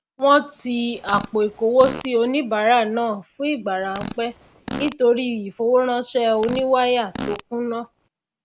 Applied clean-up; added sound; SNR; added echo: none; Fart; 15 dB; none.